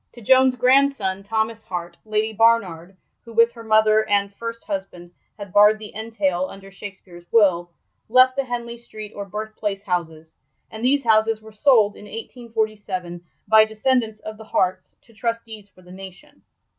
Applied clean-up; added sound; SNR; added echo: none; none; none; none.